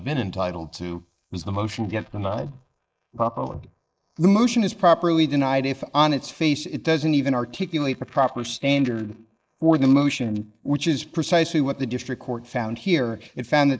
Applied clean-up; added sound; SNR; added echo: neural mask model Resemble Enhance denoiser.